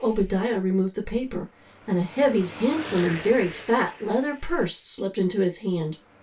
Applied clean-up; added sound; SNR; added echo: none; Car passing by / Traffic noise, roadway noise / Engine; 17 dB; reverberation time 0.2 s.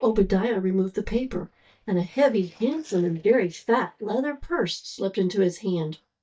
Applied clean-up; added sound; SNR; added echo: neural mask model DeepFilterNet 3.